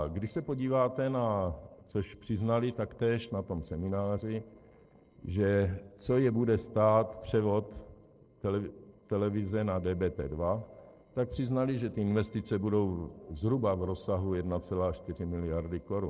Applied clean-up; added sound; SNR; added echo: neural separator model SepFormer DNS4.